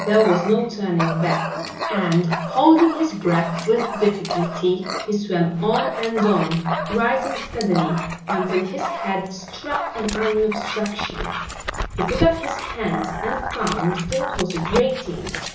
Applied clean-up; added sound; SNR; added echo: none; Dog; 6 dB; reverberation time 0.6 s.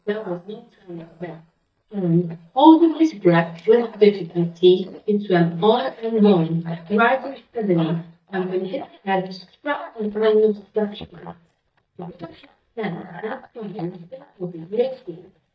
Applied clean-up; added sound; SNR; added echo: neural mask model DeepFilterNet 3.